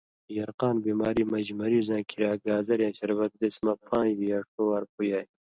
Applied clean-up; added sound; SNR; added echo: none; none; none; none.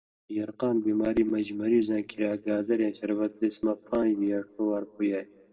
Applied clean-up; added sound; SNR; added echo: none; none; none; reverberation time 0.2 s.